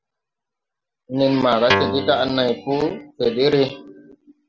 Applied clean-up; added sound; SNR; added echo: none; Guitar; 2 dB; none.